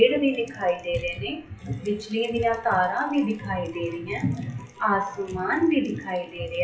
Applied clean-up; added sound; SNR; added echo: classical method WPE with log-MMSE.